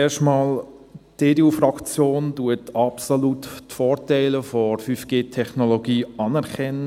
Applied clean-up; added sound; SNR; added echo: none; none; none; none.